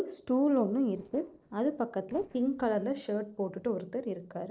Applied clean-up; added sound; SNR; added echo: neural separator model SepFormer DNS4.